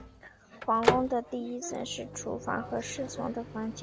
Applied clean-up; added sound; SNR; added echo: none; Microwave oven; 3 dB; none.